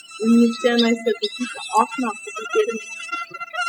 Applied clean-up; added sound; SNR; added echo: classical method spectral subtraction.